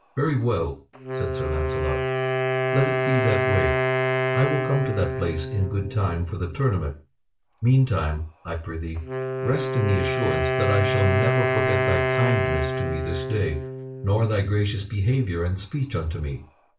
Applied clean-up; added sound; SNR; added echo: none; Wind instrument, woodwind instrument; 2 dB; reverberation time 0.3 s.